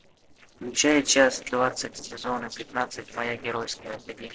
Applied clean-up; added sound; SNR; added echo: neural separator model SepFormer DNS4.